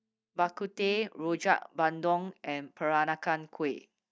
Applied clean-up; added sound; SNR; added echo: neural mask model DeepFilterNet 3.